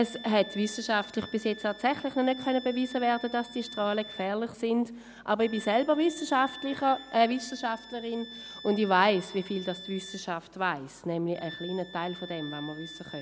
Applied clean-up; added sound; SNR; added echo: none; Wind instrument, woodwind instrument; 17 dB; none.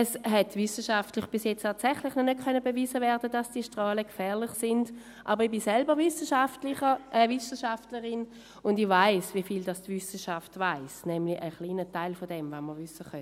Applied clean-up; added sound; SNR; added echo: none; none; none; none.